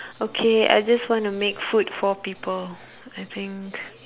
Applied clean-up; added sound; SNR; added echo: none; none; none; none.